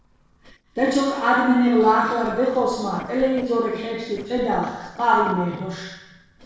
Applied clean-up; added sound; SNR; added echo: neural separator model SepFormer DNS4.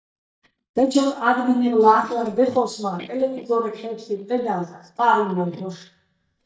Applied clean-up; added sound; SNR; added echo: neural mask model DeepFilterNet 3.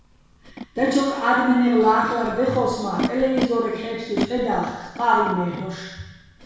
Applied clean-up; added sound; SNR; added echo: none; Animal; 11 dB; reverberation time 1.1 s.